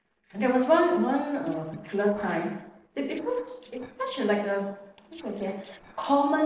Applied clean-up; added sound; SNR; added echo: neural separator model SepFormer DNS4.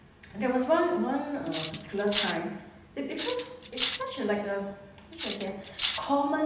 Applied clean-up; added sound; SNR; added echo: none; Cutlery, silverware; -4 dB; reverberation time 0.9 s.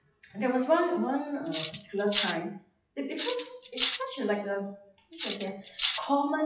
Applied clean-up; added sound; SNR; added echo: classical method WPE with log-MMSE.